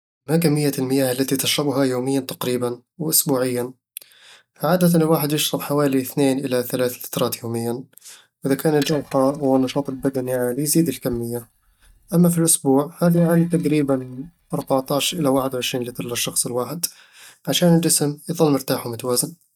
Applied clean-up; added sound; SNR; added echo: neural mask model DeepFilterNet 3.